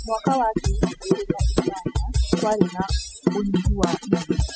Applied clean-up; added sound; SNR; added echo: classical method spectral subtraction.